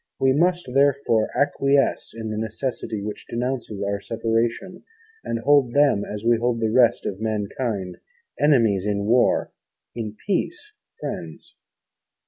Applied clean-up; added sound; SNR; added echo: none; none; none; none.